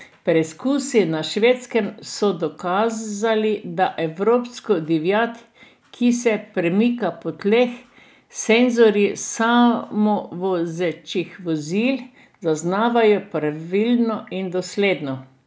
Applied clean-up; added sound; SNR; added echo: none; none; none; none.